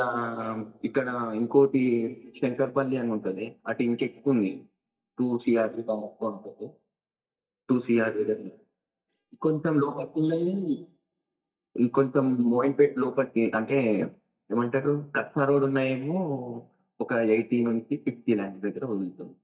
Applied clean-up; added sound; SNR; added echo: neural mask model DeepFilterNet 3.